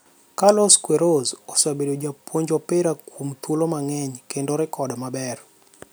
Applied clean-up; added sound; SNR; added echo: none; none; none; none.